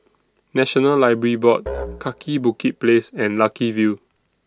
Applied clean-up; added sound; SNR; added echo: none; Musical instrument; 16 dB; none.